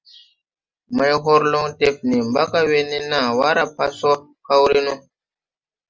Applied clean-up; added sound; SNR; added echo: none; none; none; none.